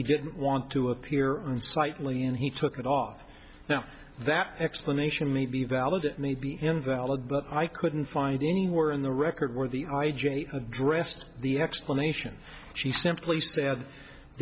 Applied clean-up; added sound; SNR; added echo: none; none; none; none.